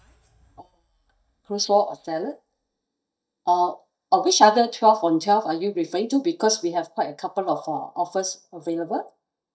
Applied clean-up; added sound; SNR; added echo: neural mask model DeepFilterNet 3.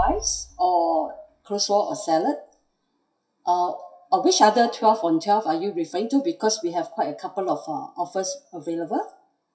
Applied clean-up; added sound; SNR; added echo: classical method WPE with log-MMSE.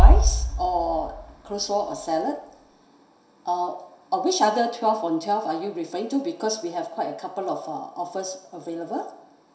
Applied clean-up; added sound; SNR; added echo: none; Bass drum; -1 dB; reverberation time 0.7 s.